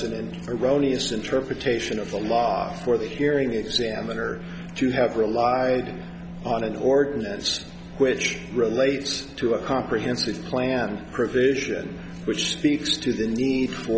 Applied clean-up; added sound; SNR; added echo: none; none; none; none.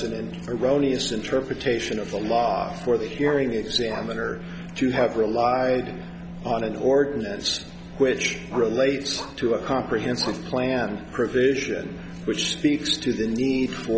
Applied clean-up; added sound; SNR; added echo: none; Bark; 18 dB; none.